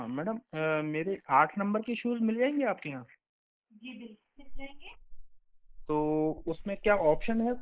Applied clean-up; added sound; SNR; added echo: neural mask model Resemble Enhance denoiser.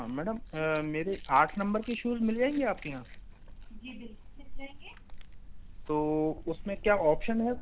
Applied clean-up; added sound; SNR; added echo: none; Chewing, mastication; 10 dB; none.